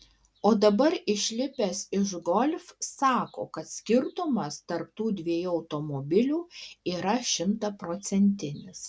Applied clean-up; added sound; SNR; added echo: none; none; none; none.